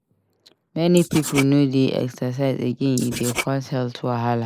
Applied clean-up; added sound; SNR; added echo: neural mask model Resemble Enhance denoiser.